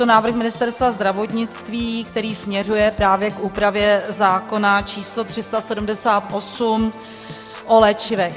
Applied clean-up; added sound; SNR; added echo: none; Organ; 17 dB; none.